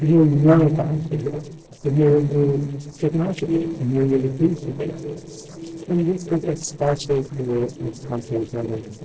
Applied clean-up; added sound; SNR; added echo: neural separator model SepFormer DNS4.